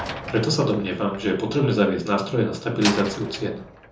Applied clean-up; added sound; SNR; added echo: none; Slam; 12 dB; reverberation time 0.6 s.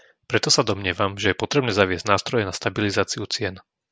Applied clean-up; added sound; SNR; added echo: none; none; none; none.